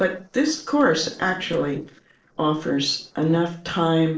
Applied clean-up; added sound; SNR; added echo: neural separator model SepFormer DNS4.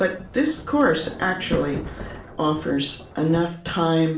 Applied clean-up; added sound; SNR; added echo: none; Sliding door; 13 dB; reverberation time 0.4 s.